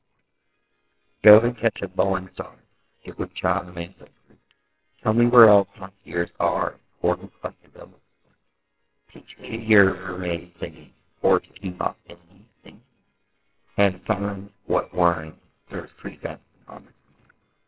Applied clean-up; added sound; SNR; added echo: neural separator model SepFormer WHAMR!.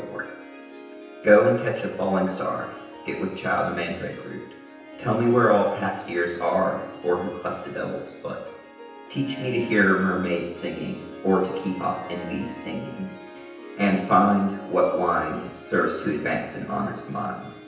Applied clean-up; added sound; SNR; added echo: none; Harp; 16 dB; reverberation time 0.9 s.